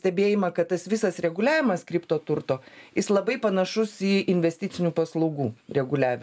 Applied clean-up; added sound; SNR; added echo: none; none; none; none.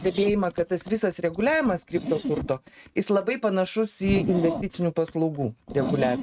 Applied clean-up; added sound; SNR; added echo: neural mask model RNNoise.